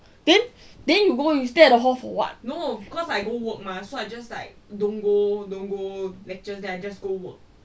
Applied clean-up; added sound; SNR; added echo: none; none; none; none.